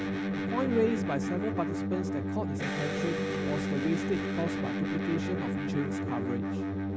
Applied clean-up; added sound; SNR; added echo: none; Electric guitar; -3 dB; none.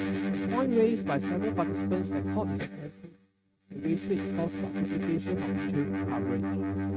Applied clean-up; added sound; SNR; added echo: neural mask model RNNoise.